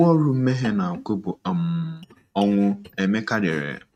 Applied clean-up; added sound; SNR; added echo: neural mask model RNNoise.